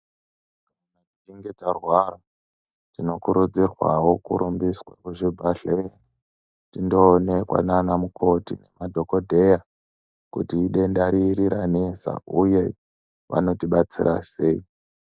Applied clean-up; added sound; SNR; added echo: neural mask model DeepFilterNet 3.